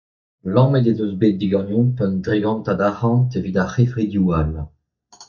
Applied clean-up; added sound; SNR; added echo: neural mask model DeepFilterNet 3.